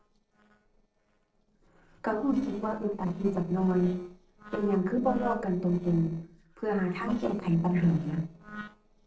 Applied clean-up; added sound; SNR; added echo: neural separator model SepFormer DNS4.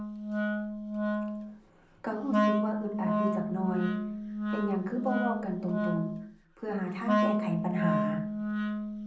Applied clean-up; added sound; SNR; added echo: none; Wind instrument, woodwind instrument; -4 dB; reverberation time 0.6 s.